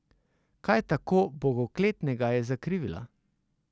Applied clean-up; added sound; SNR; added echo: none; none; none; none.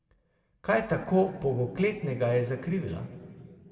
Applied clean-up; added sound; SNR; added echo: none; none; none; reverberation time 2.4 s.